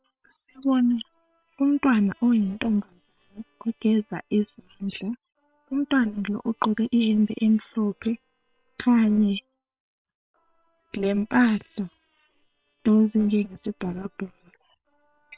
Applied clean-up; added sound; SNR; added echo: neural separator model SepFormer WHAM!.